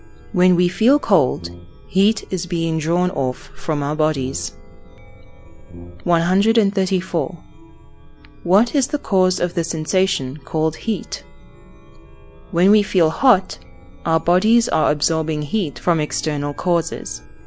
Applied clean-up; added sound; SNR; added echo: none; Brass instrument + Chime; 19 dB; none.